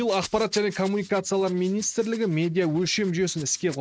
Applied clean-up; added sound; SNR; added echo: neural mask model RNNoise.